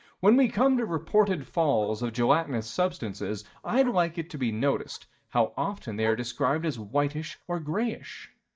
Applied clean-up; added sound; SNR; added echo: neural mask model DeepFilterNet 3.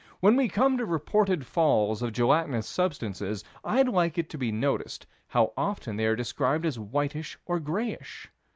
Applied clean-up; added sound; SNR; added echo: none; none; none; none.